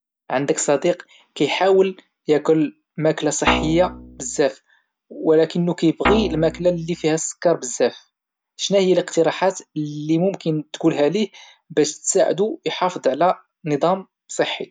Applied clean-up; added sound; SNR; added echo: none; Guitar; 4 dB; none.